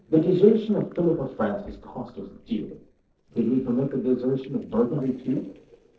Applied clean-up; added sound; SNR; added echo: neural separator model SepFormer DNS4.